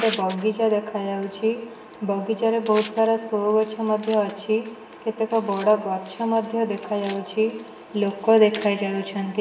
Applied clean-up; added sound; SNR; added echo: none; Tearing; 15 dB; reverberation time 0.9 s.